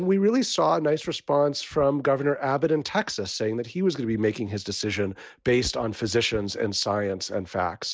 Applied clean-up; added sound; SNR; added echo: none; none; none; none.